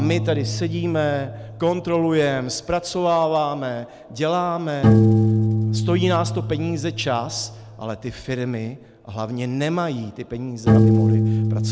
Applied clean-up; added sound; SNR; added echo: none; Piano; -1 dB; none.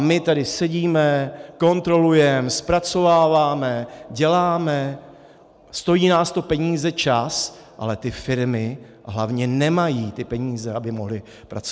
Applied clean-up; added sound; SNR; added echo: none; none; none; none.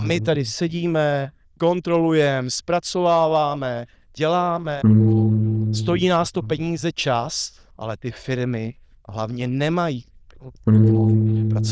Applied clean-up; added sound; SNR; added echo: neural diffusion model UNIVERSE++.